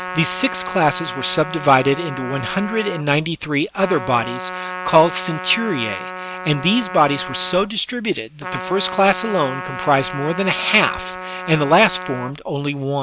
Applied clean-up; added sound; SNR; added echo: none; Trumpet; 10 dB; none.